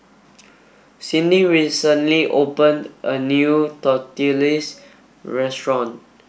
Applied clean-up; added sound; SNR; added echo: none; none; none; none.